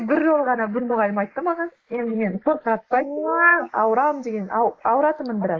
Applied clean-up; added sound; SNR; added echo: neural mask model Resemble Enhance denoiser.